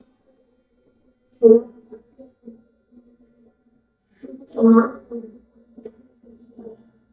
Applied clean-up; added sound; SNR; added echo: neural mask model DeepFilterNet 3.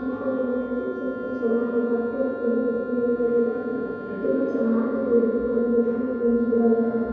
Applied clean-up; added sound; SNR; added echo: none; Wind instrument, woodwind instrument; 18 dB; reverberation time 2.2 s.